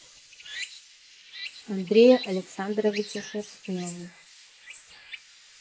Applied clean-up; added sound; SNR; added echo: neural mask model Resemble Enhance denoiser.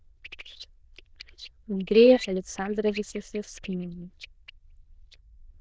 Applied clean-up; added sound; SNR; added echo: neural diffusion model UNIVERSE++.